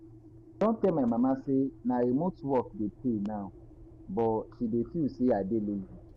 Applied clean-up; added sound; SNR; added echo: none; Engine; 20 dB; none.